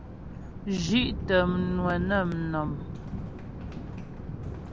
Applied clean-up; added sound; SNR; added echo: none; Thunder; 5 dB; none.